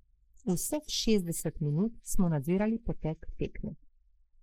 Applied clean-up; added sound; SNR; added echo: neural mask model Resemble Enhance denoiser.